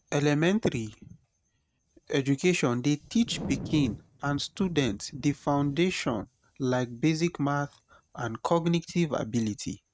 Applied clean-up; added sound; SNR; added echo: neural mask model RNNoise.